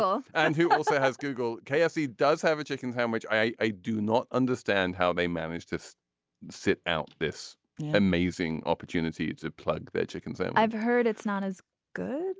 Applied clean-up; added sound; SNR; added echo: none; none; none; none.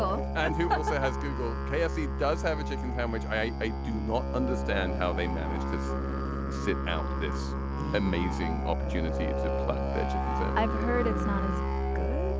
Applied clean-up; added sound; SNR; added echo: none; Musical instrument; -2 dB; none.